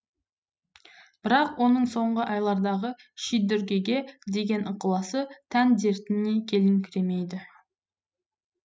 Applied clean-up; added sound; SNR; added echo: none; none; none; none.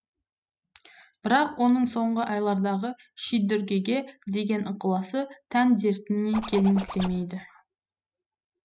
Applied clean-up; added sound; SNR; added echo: none; Zipper (clothing); 11 dB; none.